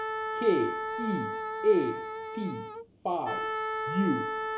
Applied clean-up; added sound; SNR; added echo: none; Wind instrument, woodwind instrument; 3 dB; reverberation time 0.7 s.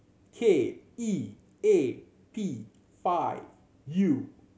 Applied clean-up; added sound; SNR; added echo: none; none; none; none.